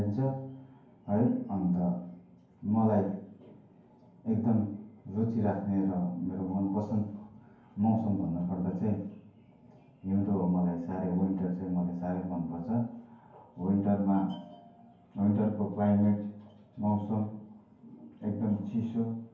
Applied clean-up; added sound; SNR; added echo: none; none; none; reverberation time 0.9 s.